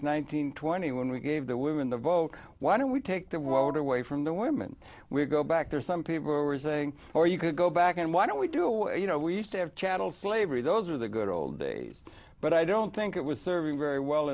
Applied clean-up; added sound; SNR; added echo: none; Wind instrument, woodwind instrument; 6 dB; none.